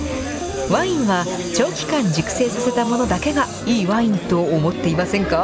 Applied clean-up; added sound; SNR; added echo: none; Tools; 17 dB; none.